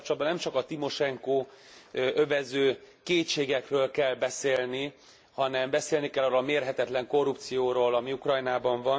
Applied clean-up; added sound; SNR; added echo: none; none; none; none.